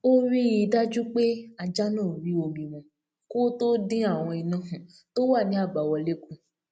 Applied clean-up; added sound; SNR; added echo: none; none; none; none.